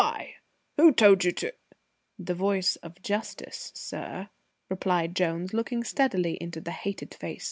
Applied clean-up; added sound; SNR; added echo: none; none; none; none.